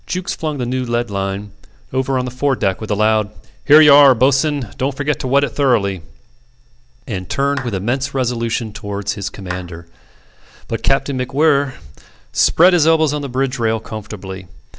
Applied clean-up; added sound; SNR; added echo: none; Clapping; 18 dB; none.